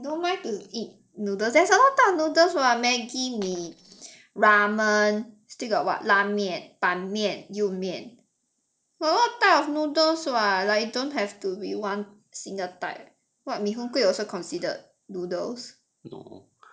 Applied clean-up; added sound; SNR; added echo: neural separator model SepFormer DNS4.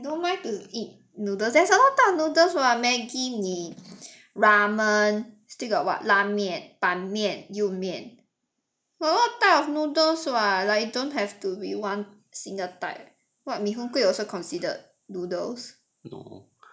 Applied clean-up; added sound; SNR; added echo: neural mask model Resemble Enhance denoiser.